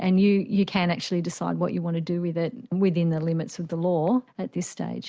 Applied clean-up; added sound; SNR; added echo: none; none; none; none.